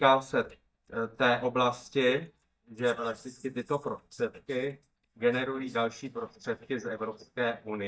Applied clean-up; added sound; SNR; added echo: neural mask model DeepFilterNet 3.